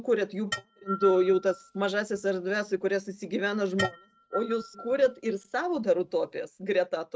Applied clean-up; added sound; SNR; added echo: neural mask model RNNoise.